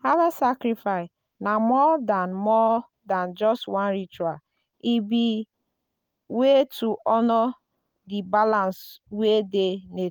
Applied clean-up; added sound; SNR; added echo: none; none; none; none.